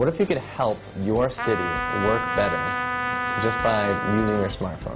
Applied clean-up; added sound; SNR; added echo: none; Trumpet; 3 dB; none.